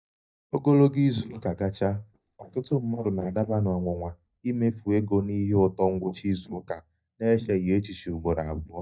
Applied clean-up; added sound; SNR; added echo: neural mask model DeepFilterNet 3.